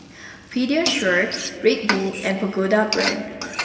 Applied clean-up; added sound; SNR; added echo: none; Frying (food); 8 dB; reverberation time 2.5 s.